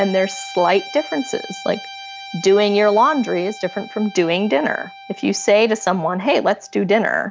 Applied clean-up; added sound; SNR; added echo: none; Guitar; 17 dB; none.